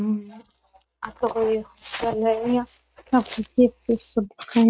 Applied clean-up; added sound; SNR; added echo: neural mask model RNNoise.